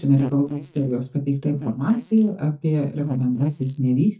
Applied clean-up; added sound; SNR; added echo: neural mask model DeepFilterNet 3.